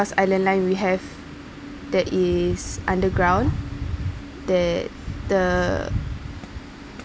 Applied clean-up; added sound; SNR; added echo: none; none; none; none.